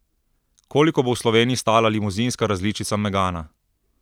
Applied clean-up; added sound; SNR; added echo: none; none; none; none.